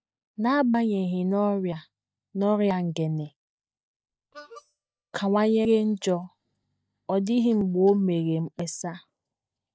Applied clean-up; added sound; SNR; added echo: neural mask model DeepFilterNet 3.